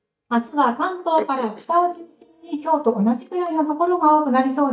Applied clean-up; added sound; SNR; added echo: neural mask model DeepFilterNet 3.